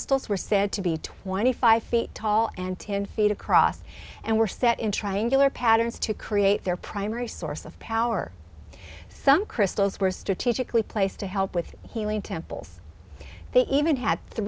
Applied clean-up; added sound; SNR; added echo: none; none; none; none.